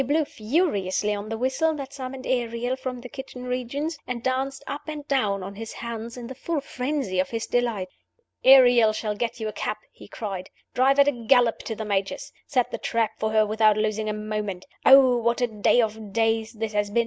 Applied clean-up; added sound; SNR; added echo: none; none; none; none.